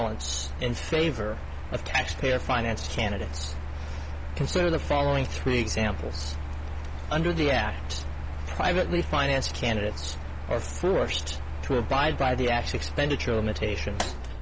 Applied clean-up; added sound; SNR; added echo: none; Mechanical fan; 4 dB; none.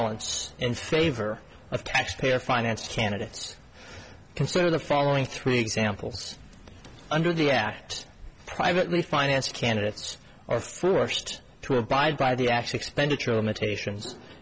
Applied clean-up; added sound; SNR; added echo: none; none; none; none.